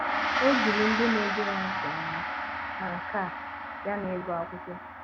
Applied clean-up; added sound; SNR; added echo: none; Gong; -1 dB; none.